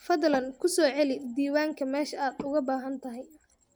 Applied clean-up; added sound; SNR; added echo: none; Wood; 20 dB; none.